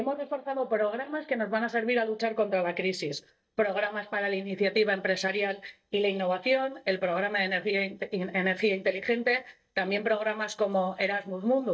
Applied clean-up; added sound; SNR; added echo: neural mask model DeepFilterNet 3.